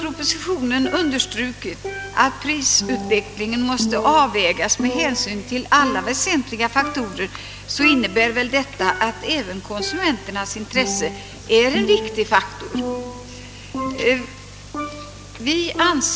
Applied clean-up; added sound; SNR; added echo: none; Percussion; 10 dB; none.